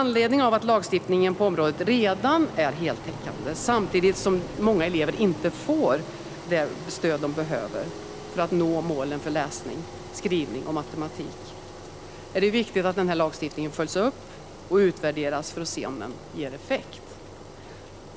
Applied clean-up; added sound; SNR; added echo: none; Engine; 13 dB; none.